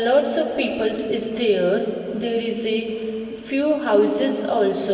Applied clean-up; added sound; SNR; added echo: none; none; none; reverberation time 2.6 s.